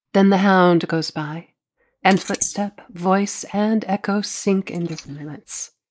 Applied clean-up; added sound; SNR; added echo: neural mask model Resemble Enhance denoiser.